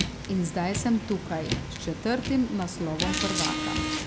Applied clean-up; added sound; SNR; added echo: none; Car; 2 dB; none.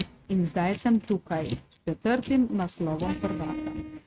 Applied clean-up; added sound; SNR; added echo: neural mask model RNNoise.